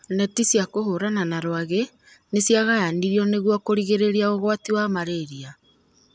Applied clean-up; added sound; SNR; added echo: none; none; none; none.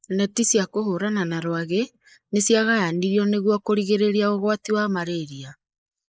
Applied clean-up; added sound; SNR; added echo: neural mask model Resemble Enhance denoiser.